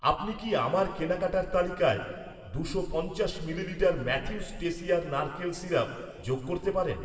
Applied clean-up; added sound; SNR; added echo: none; none; none; reverberation time 1.8 s.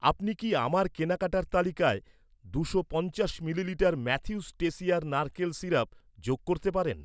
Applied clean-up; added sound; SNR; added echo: none; none; none; none.